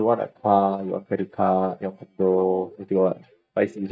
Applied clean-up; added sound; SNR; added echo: neural mask model DeepFilterNet 3.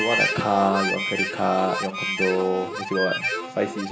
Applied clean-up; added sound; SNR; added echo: none; Harmonica; 3 dB; reverberation time 1.9 s.